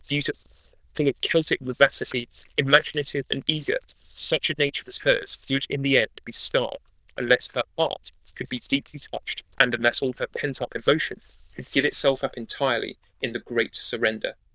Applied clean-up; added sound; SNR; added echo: neural diffusion model UNIVERSE++.